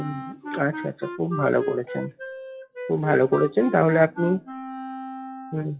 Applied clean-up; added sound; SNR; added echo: classical method WPE with log-MMSE.